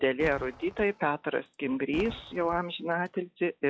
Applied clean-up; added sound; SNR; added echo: classical method log-MMSE.